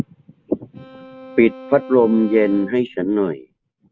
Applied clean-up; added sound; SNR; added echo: none; Bowed string instrument; 18 dB; none.